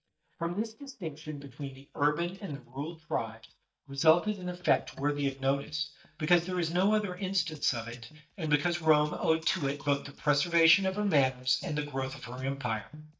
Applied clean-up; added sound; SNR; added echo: neural mask model DeepFilterNet 3.